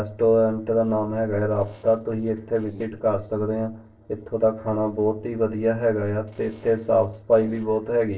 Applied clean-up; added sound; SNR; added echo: neural separator model SepFormer DNS4.